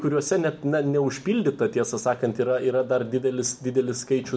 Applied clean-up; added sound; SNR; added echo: none; none; none; none.